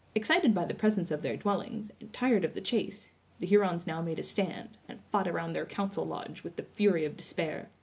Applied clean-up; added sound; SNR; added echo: none; none; none; none.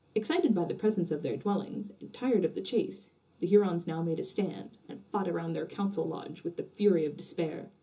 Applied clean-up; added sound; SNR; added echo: none; none; none; reverberation time 0.2 s.